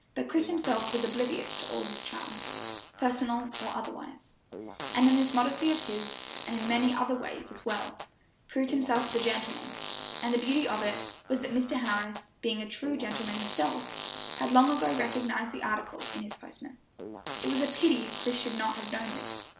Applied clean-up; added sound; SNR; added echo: none; Fart; 6 dB; none.